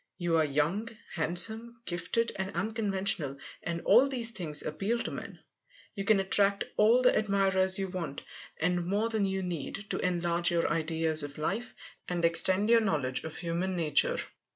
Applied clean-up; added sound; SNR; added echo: none; none; none; none.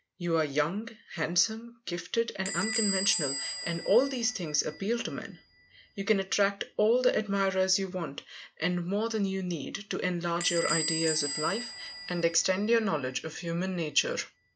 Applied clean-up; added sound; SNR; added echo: none; Squeak / Bell; 9 dB; none.